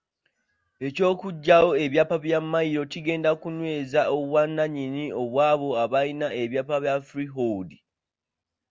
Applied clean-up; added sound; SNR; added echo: none; none; none; none.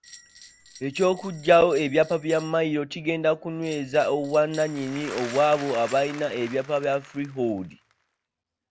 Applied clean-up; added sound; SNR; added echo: none; Applause / Crowd + Bell; 18 dB; none.